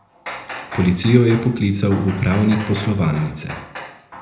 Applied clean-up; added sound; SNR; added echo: none; Hammer; 15 dB; reverberation time 0.8 s.